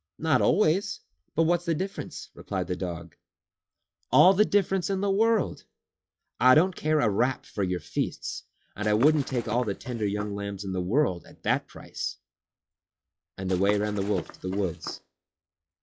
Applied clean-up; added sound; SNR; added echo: classical method log-MMSE.